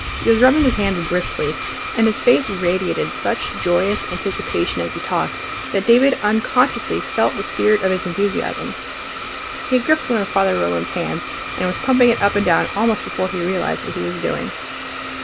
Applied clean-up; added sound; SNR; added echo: none; Domestic sounds, home sounds; 8 dB; none.